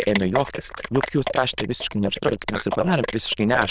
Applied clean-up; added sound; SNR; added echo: neural diffusion model UNIVERSE++.